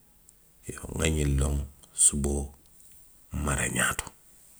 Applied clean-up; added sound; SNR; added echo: none; none; none; none.